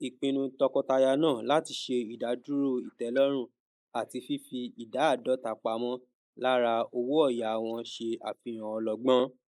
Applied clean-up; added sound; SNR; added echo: neural mask model Resemble Enhance denoiser.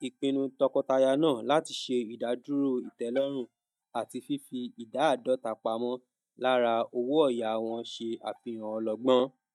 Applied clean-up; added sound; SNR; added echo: neural mask model DeepFilterNet 3.